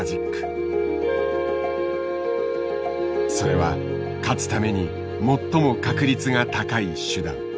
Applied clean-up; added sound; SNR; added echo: none; Wind instrument, woodwind instrument; 7 dB; none.